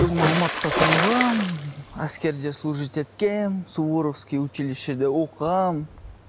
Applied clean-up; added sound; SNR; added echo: none; Water / Splash, splatter; 4 dB; none.